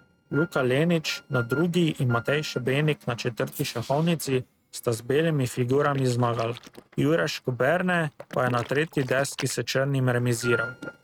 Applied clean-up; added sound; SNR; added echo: neural mask model RNNoise.